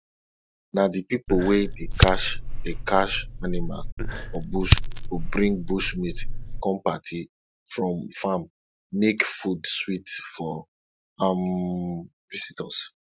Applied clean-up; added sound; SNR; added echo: none; Fire; -2 dB; none.